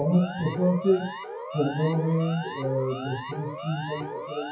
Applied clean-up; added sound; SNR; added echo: classical method WPE with log-MMSE.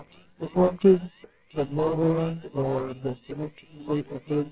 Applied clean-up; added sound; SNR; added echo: neural separator model SepFormer WHAMR!.